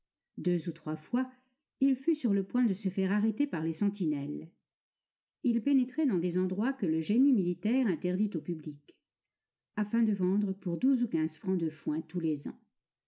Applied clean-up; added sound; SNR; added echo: none; none; none; none.